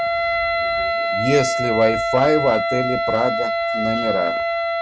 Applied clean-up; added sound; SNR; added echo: none; Wind instrument, woodwind instrument; -1 dB; none.